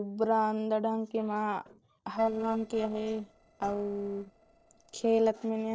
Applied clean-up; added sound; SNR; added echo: neural separator model SepFormer DNS4.